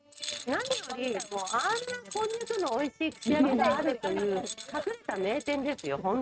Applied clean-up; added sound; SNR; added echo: neural mask model RNNoise.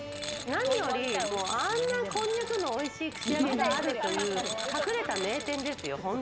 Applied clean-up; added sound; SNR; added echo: none; Tools; 9 dB; none.